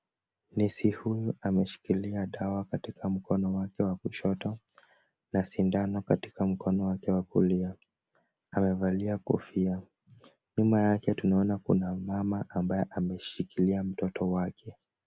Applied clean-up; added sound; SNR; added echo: none; none; none; none.